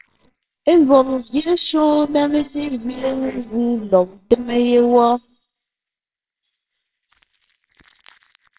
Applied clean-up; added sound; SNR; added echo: neural separator model SepFormer WHAMR!.